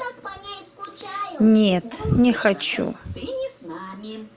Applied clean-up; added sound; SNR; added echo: none; none; none; none.